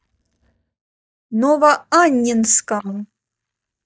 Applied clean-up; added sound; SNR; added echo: neural mask model DeepFilterNet 3.